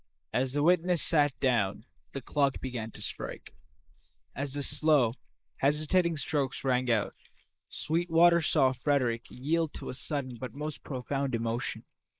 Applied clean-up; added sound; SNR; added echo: neural mask model Resemble Enhance denoiser.